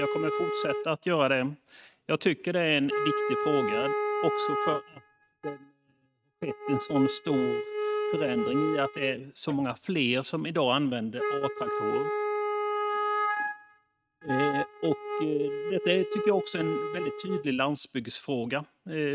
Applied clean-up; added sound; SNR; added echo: neural mask model RNNoise.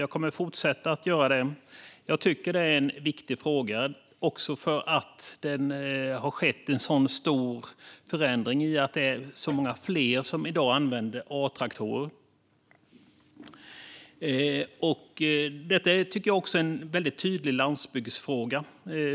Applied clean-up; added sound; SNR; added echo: none; none; none; none.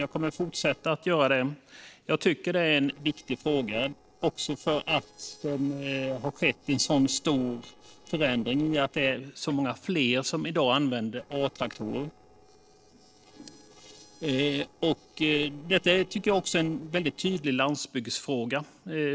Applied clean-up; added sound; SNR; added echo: neural separator model SepFormer DNS4.